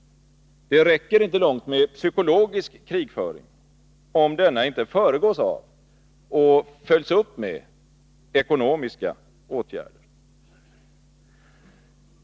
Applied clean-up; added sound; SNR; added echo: none; none; none; none.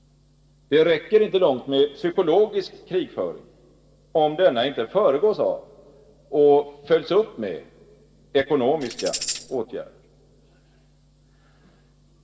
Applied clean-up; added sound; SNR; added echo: none; Tambourine; 8 dB; reverberation time 2.9 s.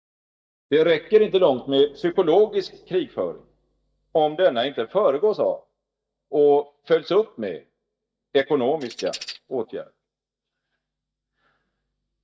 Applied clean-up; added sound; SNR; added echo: neural mask model DeepFilterNet 3.